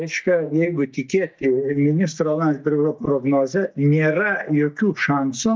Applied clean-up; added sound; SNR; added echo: neural mask model DeepFilterNet 3.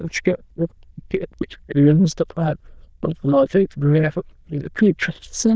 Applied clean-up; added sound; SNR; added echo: neural diffusion model UNIVERSE++.